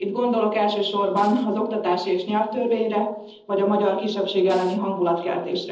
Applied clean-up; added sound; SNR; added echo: neural separator model SepFormer DNS4.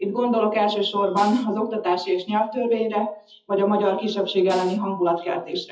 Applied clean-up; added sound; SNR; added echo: classical method WPE with log-MMSE.